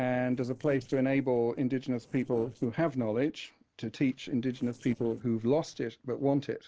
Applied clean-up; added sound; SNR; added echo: neural separator model SepFormer DNS4.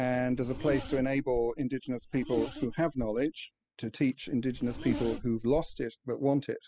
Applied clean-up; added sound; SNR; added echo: classical method spectral subtraction.